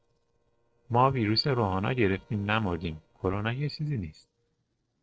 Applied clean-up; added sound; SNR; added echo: neural separator model SepFormer DNS4.